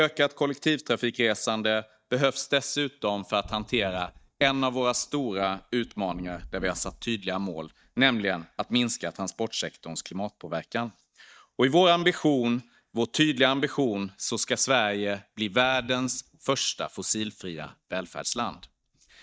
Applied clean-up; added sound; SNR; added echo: neural mask model DeepFilterNet 3.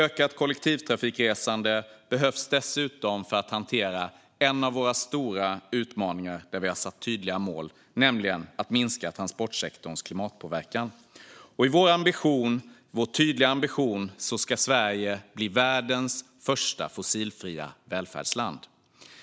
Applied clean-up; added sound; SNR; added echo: none; none; none; none.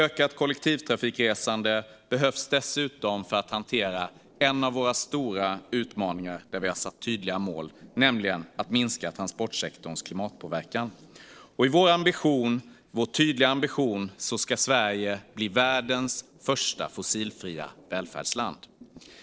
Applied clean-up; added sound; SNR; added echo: neural separator model SepFormer DNS4.